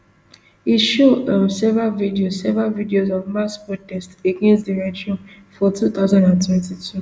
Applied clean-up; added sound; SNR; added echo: none; none; none; none.